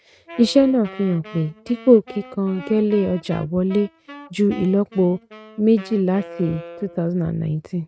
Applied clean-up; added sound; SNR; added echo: neural mask model RNNoise.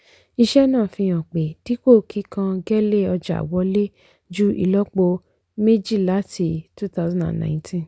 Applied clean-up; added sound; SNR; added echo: none; none; none; none.